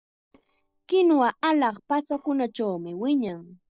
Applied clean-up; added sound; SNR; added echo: neural separator model SepFormer DNS4.